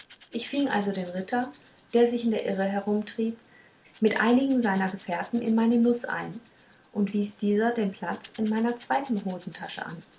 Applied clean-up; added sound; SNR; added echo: none; Rattle / Rattle (instrument); 16 dB; none.